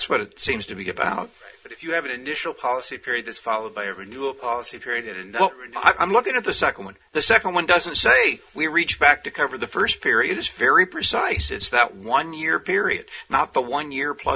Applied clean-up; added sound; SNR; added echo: none; none; none; reverberation time 0.3 s.